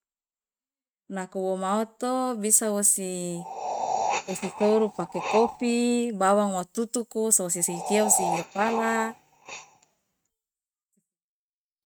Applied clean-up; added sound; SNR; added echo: neural mask model RNNoise.